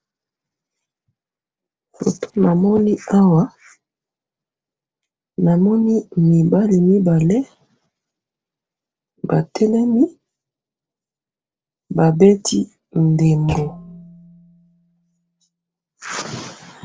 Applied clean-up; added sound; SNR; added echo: neural separator model SepFormer DNS4.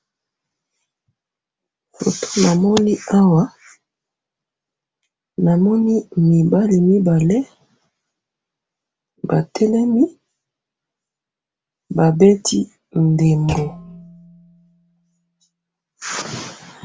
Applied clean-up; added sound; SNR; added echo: none; Thump, thud; 16 dB; none.